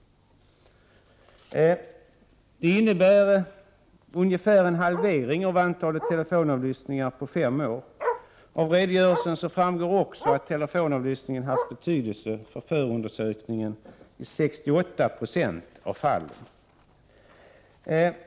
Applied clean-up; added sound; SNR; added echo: none; Bark; 14 dB; none.